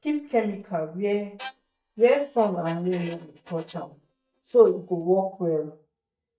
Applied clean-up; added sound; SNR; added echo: neural mask model DeepFilterNet 3.